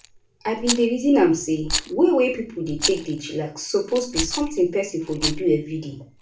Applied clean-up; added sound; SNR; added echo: none; Rattle; 9 dB; reverberation time 0.3 s.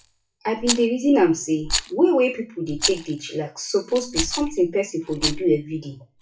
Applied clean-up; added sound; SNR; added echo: classical method WPE with log-MMSE.